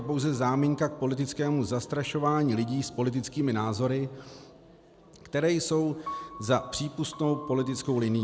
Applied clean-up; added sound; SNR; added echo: none; Piano; 19 dB; none.